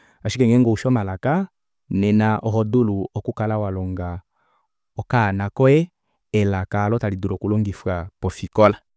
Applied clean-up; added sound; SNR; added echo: none; none; none; none.